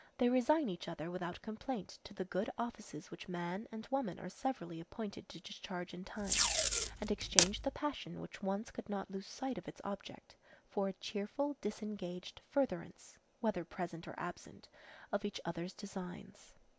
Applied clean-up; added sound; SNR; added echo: none; Packing tape, duct tape; -5 dB; none.